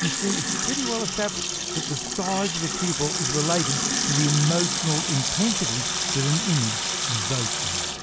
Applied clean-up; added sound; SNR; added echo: none; Sink (filling or washing) / Water tap, faucet; -1 dB; none.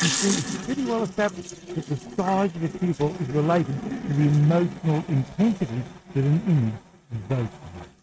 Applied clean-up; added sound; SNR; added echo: neural mask model RNNoise.